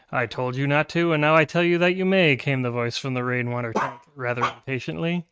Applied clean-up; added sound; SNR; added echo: neural mask model RNNoise.